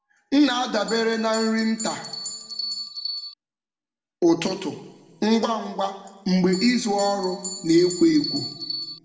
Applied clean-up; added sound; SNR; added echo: none; Bell; 9 dB; reverberation time 1.1 s.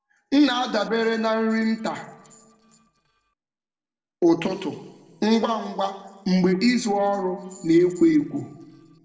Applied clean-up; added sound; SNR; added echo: neural separator model SepFormer DNS4.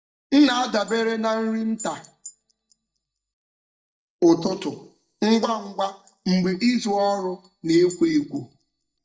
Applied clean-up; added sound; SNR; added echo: neural mask model DeepFilterNet 3.